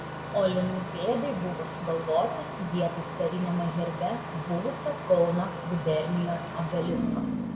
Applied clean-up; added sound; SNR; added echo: none; Engine starting; 6 dB; reverberation time 1.2 s.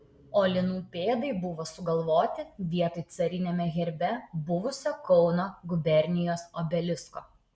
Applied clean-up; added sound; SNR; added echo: none; none; none; none.